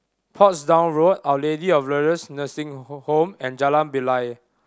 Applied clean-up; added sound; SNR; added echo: none; none; none; none.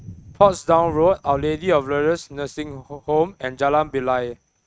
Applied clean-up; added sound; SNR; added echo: neural mask model RNNoise.